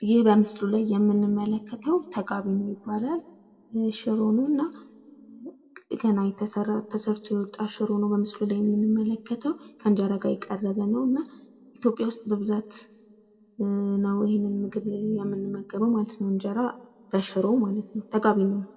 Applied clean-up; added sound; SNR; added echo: none; none; none; reverberation time 0.9 s.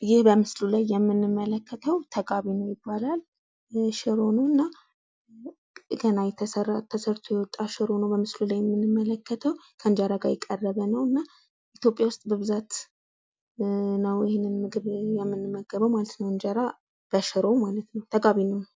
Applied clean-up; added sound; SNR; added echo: none; none; none; none.